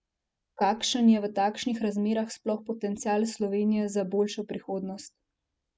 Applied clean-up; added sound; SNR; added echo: none; none; none; none.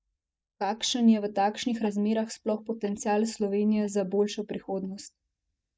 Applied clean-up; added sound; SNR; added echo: neural mask model DeepFilterNet 3.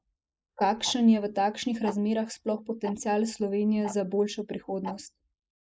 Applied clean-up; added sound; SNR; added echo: neural mask model Resemble Enhance denoiser.